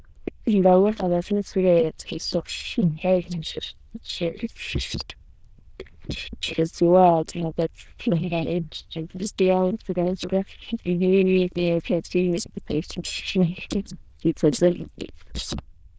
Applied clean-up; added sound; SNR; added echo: neural diffusion model UNIVERSE++.